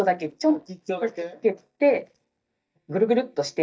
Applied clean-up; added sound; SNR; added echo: neural mask model DeepFilterNet 3.